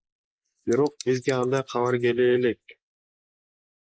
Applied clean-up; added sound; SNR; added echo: neural mask model Resemble Enhance denoiser.